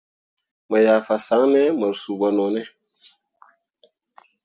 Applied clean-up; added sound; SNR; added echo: none; none; none; none.